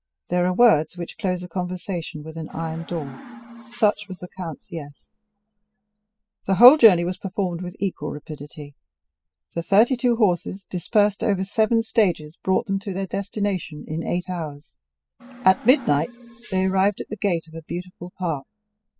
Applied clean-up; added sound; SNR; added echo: classical method spectral subtraction.